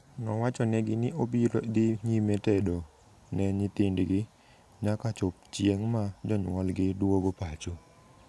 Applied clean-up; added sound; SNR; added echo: none; none; none; none.